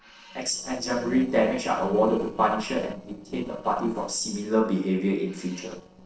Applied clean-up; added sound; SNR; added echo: neural separator model SepFormer DNS4.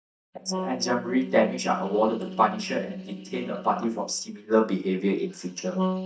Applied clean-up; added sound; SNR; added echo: neural mask model DeepFilterNet 3.